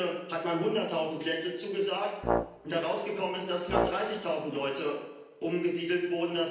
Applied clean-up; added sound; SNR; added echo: none; Brass instrument; 2 dB; reverberation time 0.9 s.